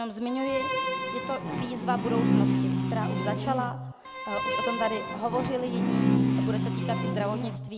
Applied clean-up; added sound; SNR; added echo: none; Bowed string instrument + Buzz; -4 dB; none.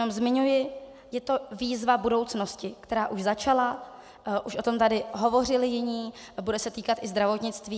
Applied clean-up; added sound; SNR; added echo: none; none; none; none.